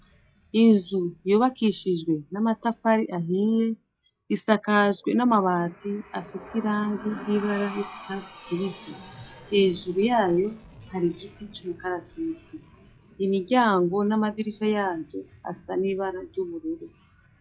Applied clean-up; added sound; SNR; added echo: classical method log-MMSE.